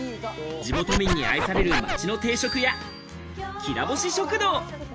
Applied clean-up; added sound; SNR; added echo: none; Scratching (performance technique); -1 dB; none.